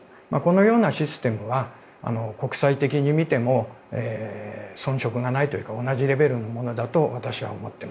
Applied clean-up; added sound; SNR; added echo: none; none; none; none.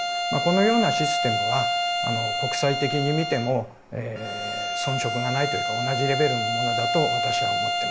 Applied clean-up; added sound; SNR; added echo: none; Bowed string instrument; -1 dB; none.